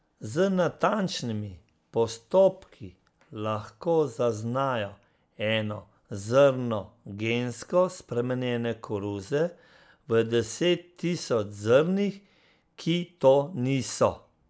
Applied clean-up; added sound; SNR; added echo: none; none; none; none.